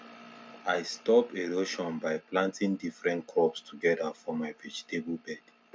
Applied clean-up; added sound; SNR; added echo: none; none; none; none.